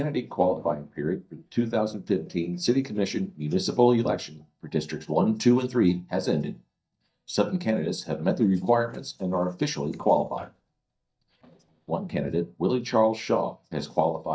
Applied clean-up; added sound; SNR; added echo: neural mask model DeepFilterNet 3.